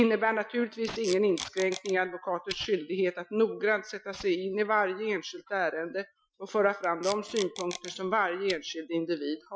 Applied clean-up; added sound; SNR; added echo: classical method Wiener filter.